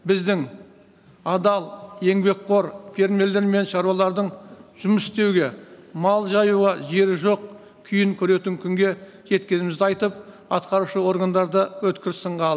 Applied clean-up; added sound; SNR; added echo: none; none; none; none.